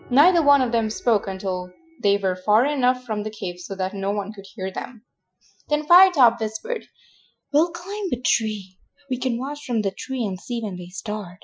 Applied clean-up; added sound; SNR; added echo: classical method Wiener filter.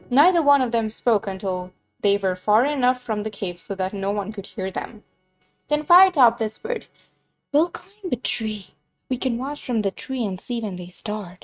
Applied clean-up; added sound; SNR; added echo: neural mask model RNNoise.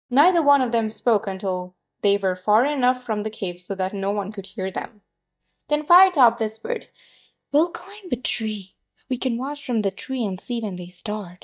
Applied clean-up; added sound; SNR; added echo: neural mask model DeepFilterNet 3.